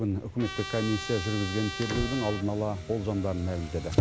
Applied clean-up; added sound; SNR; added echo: none; Trumpet + Motor vehicle (road); 5 dB; none.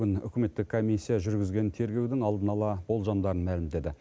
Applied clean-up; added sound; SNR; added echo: none; none; none; none.